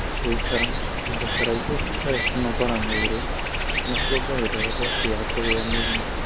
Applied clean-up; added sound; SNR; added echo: none; Stream; -4 dB; none.